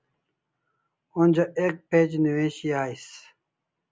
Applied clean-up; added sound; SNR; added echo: none; none; none; none.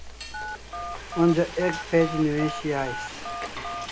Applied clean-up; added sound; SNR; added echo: none; Frying (food) + Telephone; 8 dB; none.